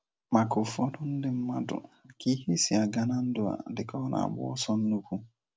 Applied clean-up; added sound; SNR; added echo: none; none; none; none.